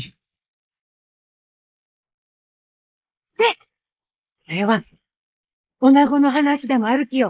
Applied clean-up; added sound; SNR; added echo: neural mask model Resemble Enhance denoiser.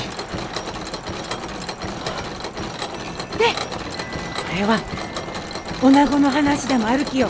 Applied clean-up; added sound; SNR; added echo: none; Mechanisms; 7 dB; none.